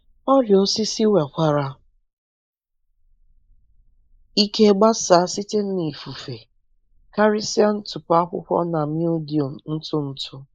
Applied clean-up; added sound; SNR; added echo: neural mask model Resemble Enhance denoiser.